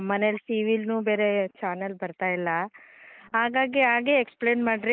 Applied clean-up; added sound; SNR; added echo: neural mask model Resemble Enhance denoiser.